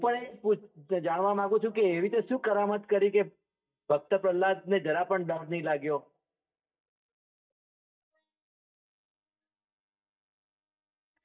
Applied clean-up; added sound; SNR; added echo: neural mask model DeepFilterNet 3.